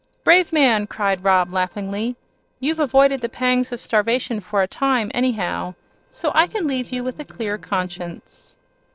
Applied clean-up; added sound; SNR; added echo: neural separator model SepFormer DNS4.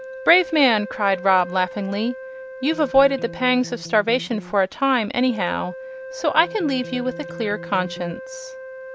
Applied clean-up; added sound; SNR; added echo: none; Wind instrument, woodwind instrument + Electric guitar; 13 dB; none.